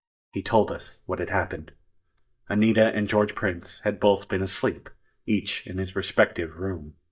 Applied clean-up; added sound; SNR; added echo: neural mask model DeepFilterNet 3.